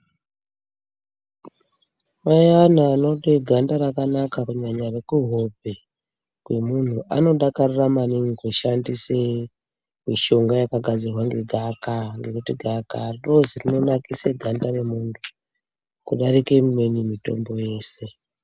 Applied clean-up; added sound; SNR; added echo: none; none; none; none.